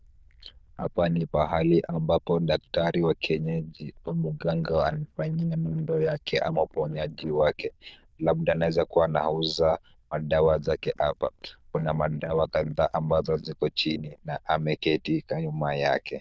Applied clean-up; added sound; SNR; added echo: neural diffusion model UNIVERSE++.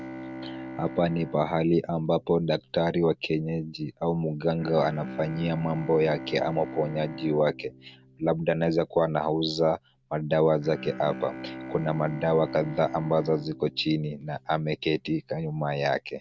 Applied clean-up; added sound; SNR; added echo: none; Bowed string instrument; 15 dB; none.